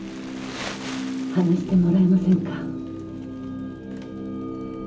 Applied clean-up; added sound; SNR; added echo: none; Crumpling, crinkling; 17 dB; reverberation time 0.4 s.